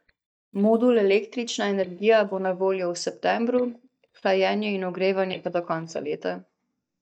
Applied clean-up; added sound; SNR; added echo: neural mask model DeepFilterNet 3.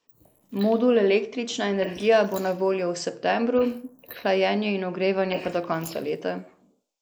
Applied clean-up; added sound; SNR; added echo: neural mask model Resemble Enhance denoiser.